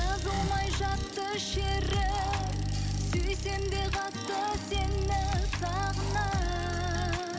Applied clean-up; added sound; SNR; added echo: none; Breathing + Bicycle; 14 dB; none.